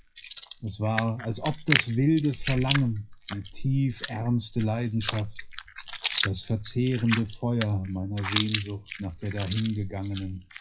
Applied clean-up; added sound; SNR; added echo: classical method WPE with log-MMSE.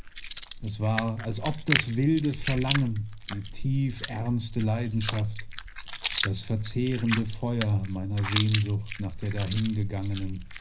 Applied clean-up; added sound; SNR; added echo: none; Chewing, mastication; 6 dB; reverberation time 0.4 s.